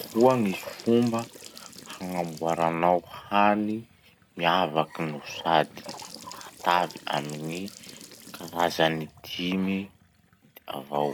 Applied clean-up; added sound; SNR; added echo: none; Trickle, dribble / Bathtub (filling or washing) / Sink (filling or washing) / Gurgling; 18 dB; none.